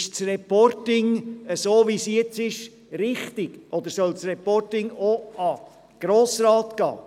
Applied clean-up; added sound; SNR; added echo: none; none; none; none.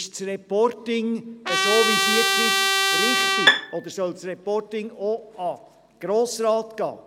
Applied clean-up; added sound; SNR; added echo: none; Bowed string instrument + Trumpet; -5 dB; none.